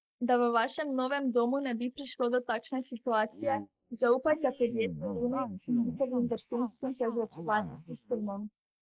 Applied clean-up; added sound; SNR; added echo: neural mask model Resemble Enhance denoiser.